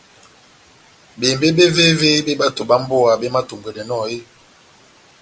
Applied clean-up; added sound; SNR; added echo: none; none; none; none.